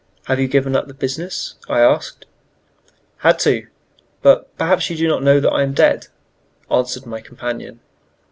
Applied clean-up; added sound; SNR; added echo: none; none; none; none.